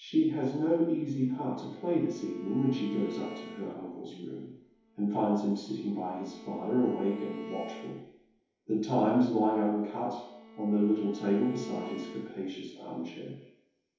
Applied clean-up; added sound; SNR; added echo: none; Bowed string instrument; 15 dB; reverberation time 2.2 s.